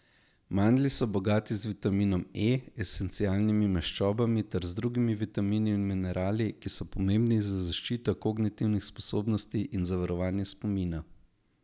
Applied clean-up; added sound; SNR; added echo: none; none; none; none.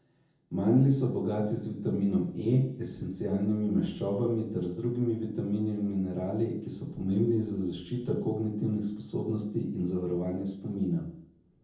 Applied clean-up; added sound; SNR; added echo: none; none; none; reverberation time 0.7 s.